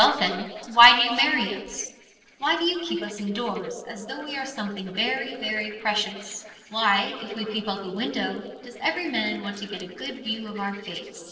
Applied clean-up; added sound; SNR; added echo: neural separator model SepFormer DNS4.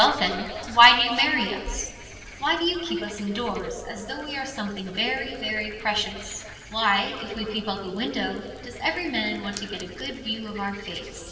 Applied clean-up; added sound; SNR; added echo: none; Frog; 17 dB; reverberation time 2.5 s.